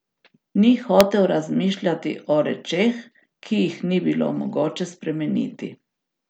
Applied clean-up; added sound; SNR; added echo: none; none; none; none.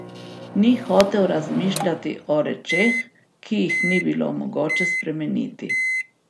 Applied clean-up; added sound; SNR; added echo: none; Microwave oven; 5 dB; none.